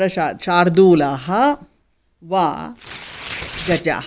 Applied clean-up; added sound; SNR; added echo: none; Tearing; 18 dB; none.